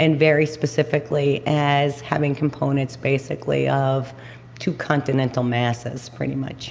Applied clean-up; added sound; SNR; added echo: none; none; none; none.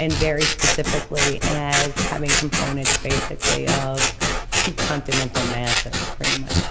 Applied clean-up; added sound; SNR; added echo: none; Scissors; -4 dB; none.